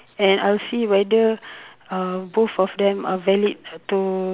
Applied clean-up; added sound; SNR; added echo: none; none; none; none.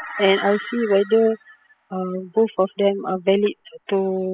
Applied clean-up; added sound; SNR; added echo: classical method spectral subtraction.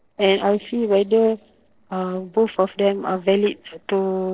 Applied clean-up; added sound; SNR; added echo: neural separator model SepFormer DNS4.